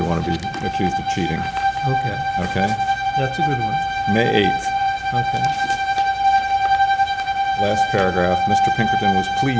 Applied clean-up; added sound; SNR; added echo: none; Bowed string instrument; -4 dB; none.